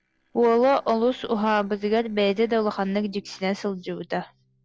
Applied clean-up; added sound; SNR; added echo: neural separator model SepFormer DNS4.